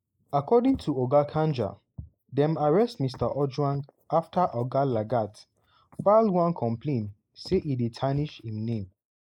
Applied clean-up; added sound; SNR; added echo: neural mask model Resemble Enhance denoiser.